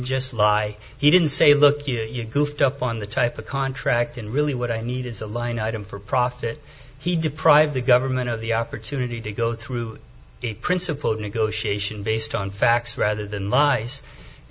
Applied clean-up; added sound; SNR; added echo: none; none; none; none.